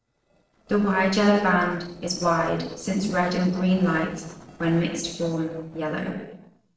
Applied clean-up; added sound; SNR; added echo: neural separator model SepFormer DNS4.